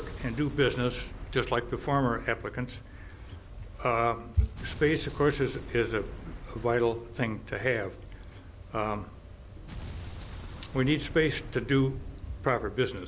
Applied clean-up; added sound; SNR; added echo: none; Explosion; 15 dB; none.